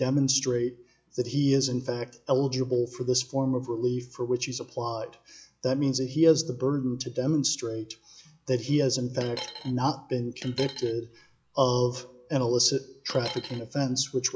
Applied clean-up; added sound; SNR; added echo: classical method log-MMSE.